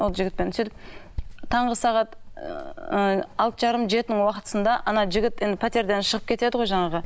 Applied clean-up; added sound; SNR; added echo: none; Writing; 12 dB; none.